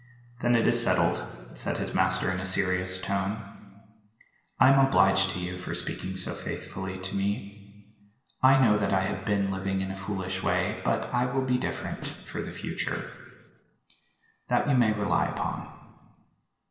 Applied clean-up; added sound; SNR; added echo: none; Snare drum; 16 dB; reverberation time 1.4 s.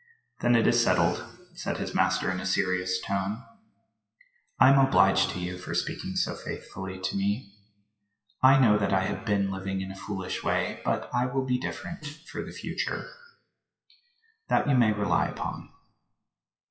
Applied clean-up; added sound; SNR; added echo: classical method WPE with log-MMSE.